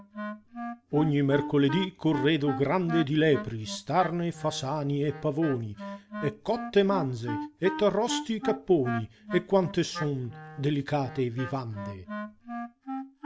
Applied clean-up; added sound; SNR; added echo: none; Wind instrument, woodwind instrument; 10 dB; none.